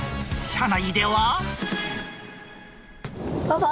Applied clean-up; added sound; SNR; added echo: none; Fireworks; 20 dB; none.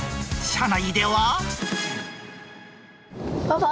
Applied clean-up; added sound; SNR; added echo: none; none; none; none.